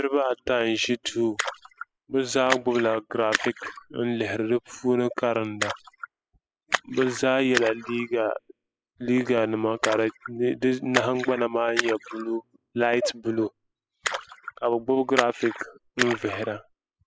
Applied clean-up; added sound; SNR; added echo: classical method spectral subtraction.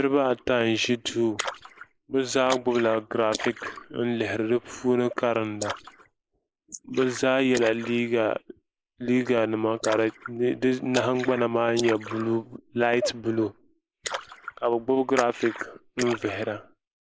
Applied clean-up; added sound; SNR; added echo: neural mask model Resemble Enhance denoiser.